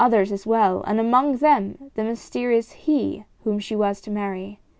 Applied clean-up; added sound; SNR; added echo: none; none; none; none.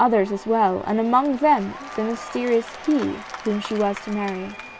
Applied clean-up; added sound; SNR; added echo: none; Applause / Crowd / Cheering; 15 dB; none.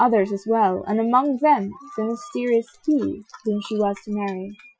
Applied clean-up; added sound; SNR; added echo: classical method Wiener filter.